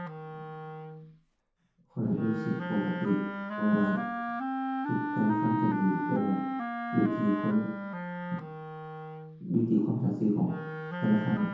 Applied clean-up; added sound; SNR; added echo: none; Wind instrument, woodwind instrument; 5 dB; reverberation time 0.8 s.